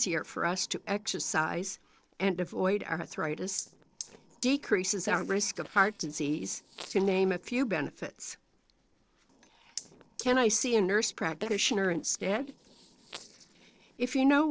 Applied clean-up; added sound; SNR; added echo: neural separator model SepFormer DNS4.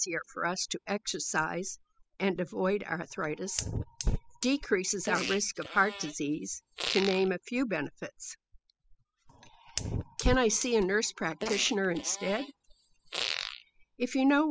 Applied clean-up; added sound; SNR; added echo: classical method spectral subtraction.